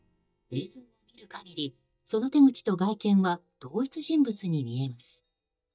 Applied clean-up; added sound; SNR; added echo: neural mask model DeepFilterNet 3.